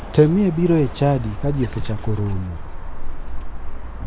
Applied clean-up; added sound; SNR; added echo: none; Bird; 4 dB; none.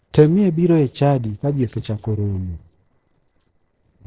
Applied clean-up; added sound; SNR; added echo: neural separator model SepFormer DNS4.